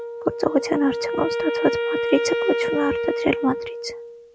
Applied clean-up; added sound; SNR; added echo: none; Wind instrument, woodwind instrument; 2 dB; none.